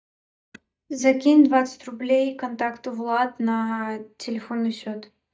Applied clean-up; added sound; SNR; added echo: neural mask model DeepFilterNet 3.